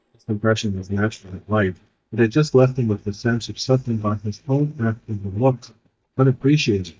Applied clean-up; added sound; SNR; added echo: neural mask model DeepFilterNet 3.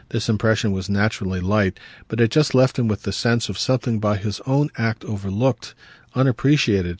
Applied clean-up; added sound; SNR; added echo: none; none; none; none.